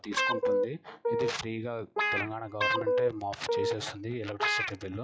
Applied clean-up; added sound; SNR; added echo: classical method log-MMSE.